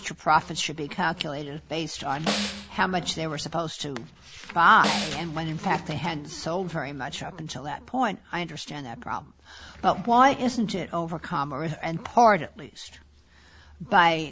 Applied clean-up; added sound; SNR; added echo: none; Snare drum; 6 dB; none.